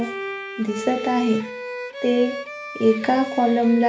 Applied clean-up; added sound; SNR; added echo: none; Bowed string instrument; 10 dB; reverberation time 0.3 s.